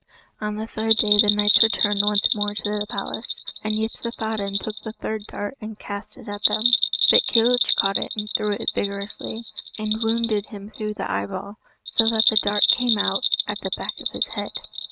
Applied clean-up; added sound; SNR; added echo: neural mask model RNNoise.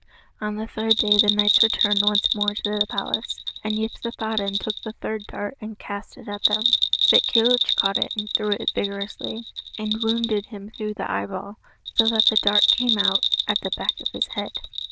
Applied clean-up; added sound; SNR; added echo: neural diffusion model UNIVERSE++.